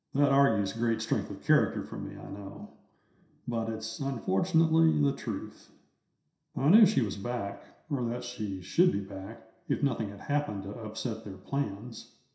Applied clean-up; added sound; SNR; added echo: none; none; none; reverberation time 0.7 s.